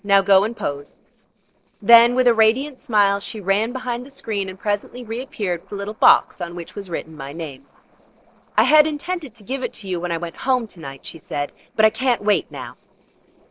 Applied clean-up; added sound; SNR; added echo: neural separator model SepFormer DNS4.